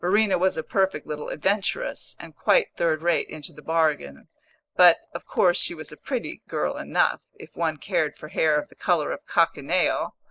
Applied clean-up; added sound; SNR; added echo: neural mask model Resemble Enhance denoiser.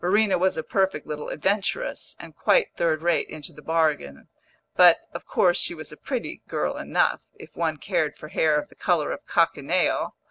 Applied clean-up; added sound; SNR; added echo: none; none; none; none.